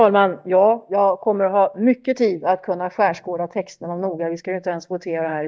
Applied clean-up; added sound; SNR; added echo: neural mask model DeepFilterNet 3.